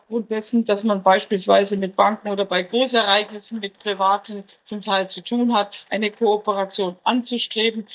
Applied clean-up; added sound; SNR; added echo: neural mask model DeepFilterNet 3.